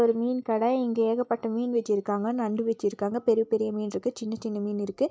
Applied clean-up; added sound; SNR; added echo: neural mask model DeepFilterNet 3.